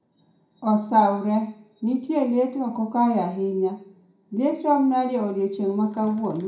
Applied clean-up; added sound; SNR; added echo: none; none; none; reverberation time 0.5 s.